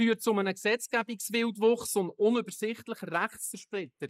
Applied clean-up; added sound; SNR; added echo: neural mask model Resemble Enhance denoiser.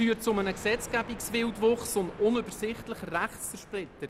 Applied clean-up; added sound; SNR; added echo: none; Thunder; 15 dB; none.